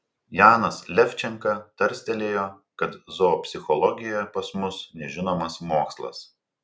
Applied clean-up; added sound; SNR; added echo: none; none; none; none.